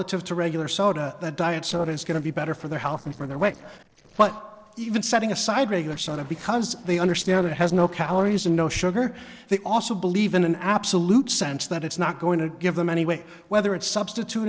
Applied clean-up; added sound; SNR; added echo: neural separator model SepFormer DNS4.